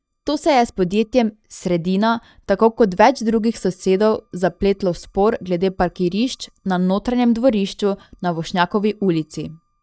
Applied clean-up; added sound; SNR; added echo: neural mask model DeepFilterNet 3.